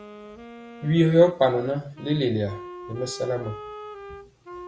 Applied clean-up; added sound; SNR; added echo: none; Wind instrument, woodwind instrument; 16 dB; none.